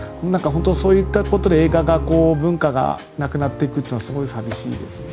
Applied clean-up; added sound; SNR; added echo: none; Bowed string instrument; 7 dB; none.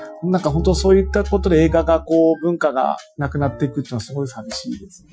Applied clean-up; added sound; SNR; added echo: classical method Wiener filter.